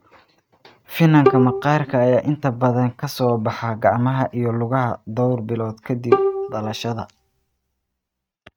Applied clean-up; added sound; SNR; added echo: neural mask model RNNoise.